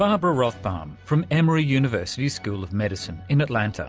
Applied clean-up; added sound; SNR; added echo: none; none; none; none.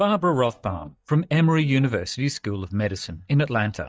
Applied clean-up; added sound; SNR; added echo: neural mask model DeepFilterNet 3.